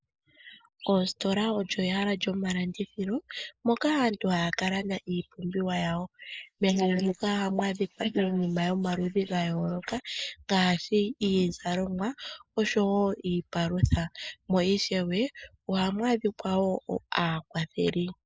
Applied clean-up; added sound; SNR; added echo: neural mask model Resemble Enhance denoiser.